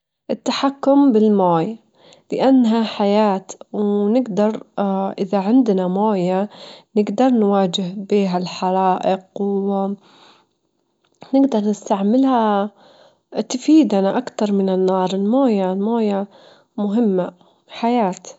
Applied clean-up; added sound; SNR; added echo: none; none; none; none.